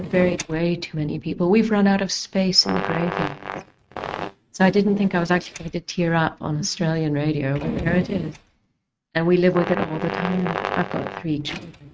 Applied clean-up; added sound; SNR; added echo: neural mask model RNNoise.